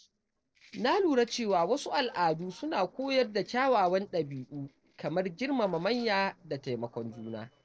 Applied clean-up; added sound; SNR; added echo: neural separator model SepFormer DNS4.